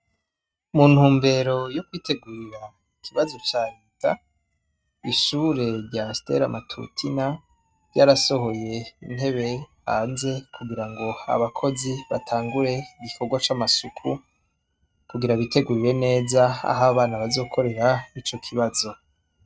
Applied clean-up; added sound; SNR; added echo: neural mask model RNNoise.